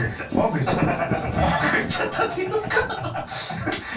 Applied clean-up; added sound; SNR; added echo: none; Thunder; 7 dB; reverberation time 0.2 s.